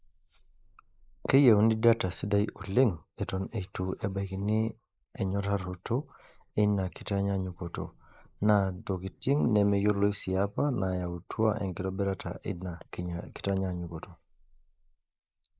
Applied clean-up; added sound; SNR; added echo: neural mask model Resemble Enhance denoiser.